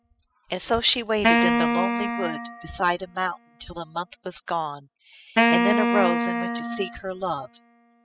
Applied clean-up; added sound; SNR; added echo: classical method spectral subtraction.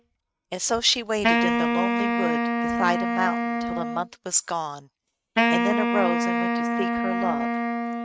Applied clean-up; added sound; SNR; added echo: neural mask model RNNoise.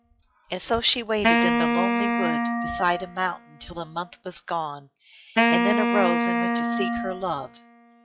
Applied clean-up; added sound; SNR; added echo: classical method log-MMSE.